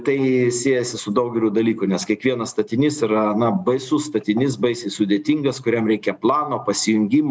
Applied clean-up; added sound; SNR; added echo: none; none; none; none.